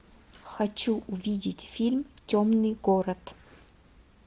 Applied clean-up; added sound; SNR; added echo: none; none; none; none.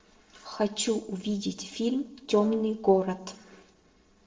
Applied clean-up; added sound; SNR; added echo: neural separator model SepFormer DNS4.